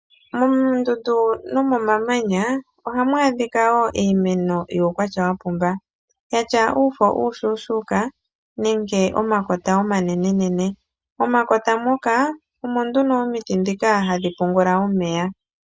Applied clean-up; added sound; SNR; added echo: none; none; none; none.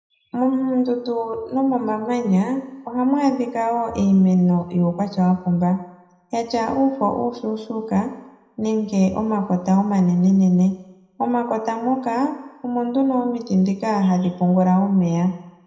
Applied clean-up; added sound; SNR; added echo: none; none; none; reverberation time 0.8 s.